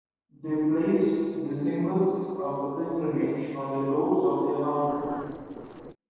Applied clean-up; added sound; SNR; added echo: neural separator model SepFormer DNS4.